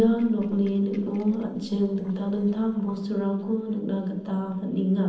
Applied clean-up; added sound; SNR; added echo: neural separator model SepFormer DNS4.